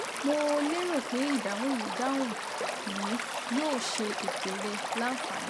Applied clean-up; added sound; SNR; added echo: none; Stream / Liquid; 2 dB; none.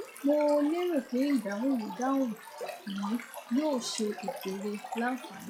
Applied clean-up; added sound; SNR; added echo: classical method log-MMSE.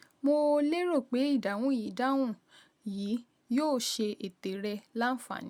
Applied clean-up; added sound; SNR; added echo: none; none; none; none.